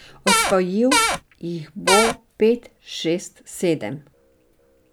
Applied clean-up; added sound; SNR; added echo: none; Cupboard open or close / Door; -4 dB; none.